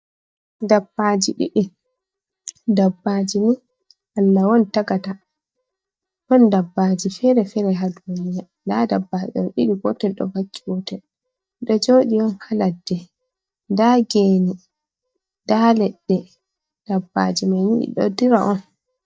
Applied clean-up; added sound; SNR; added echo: neural mask model DeepFilterNet 3.